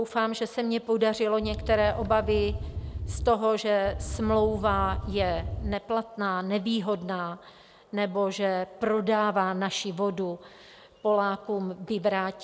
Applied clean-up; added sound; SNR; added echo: none; Wind; 6 dB; none.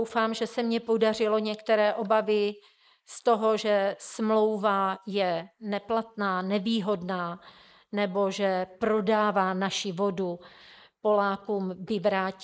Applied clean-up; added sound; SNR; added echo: neural mask model Resemble Enhance denoiser.